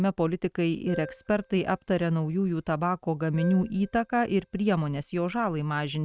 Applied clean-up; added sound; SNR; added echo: neural mask model RNNoise.